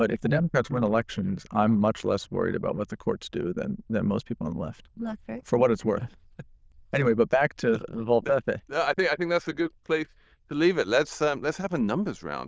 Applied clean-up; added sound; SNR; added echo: neural diffusion model UNIVERSE++.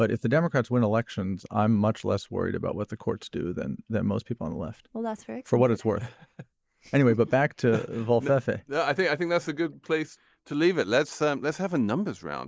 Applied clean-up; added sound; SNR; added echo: neural mask model Resemble Enhance denoiser.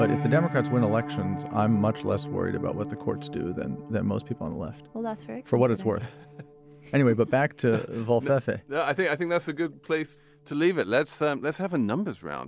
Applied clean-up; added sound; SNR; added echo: none; Piano; 11 dB; none.